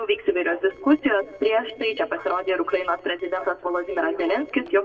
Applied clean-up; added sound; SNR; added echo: neural separator model SepFormer DNS4.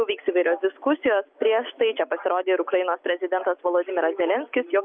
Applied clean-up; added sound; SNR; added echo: none; none; none; none.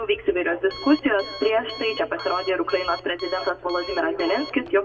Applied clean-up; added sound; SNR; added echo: none; Alarm; 15 dB; reverberation time 1.0 s.